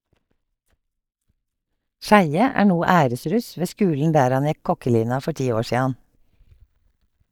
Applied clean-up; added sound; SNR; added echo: neural mask model DeepFilterNet 3.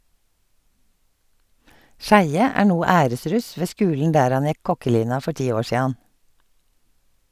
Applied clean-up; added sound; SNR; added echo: none; none; none; none.